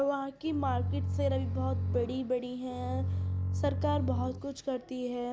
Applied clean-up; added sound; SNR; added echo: none; Bowed string instrument; -1 dB; none.